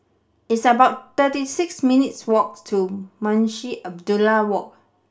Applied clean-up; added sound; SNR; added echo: none; none; none; reverberation time 0.3 s.